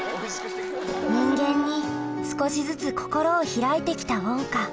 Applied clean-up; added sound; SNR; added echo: none; Wind instrument, woodwind instrument; 5 dB; none.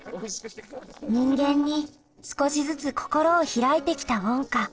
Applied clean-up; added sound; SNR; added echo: neural separator model SepFormer DNS4.